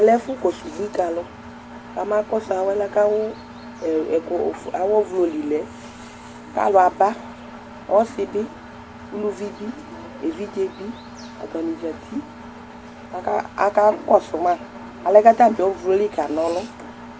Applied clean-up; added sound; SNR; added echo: none; Engine; 17 dB; none.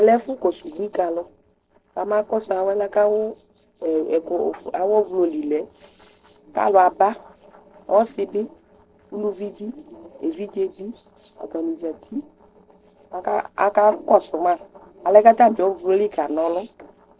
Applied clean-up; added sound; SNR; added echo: neural separator model SepFormer DNS4.